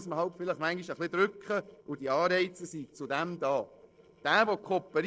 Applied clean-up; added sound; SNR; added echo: neural separator model SepFormer DNS4.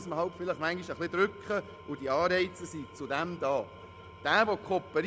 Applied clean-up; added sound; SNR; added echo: none; Engine / Tools; 18 dB; none.